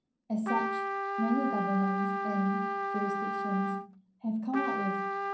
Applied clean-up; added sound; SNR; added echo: none; Trumpet; 0 dB; reverberation time 0.6 s.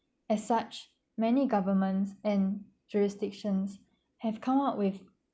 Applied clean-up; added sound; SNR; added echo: none; none; none; none.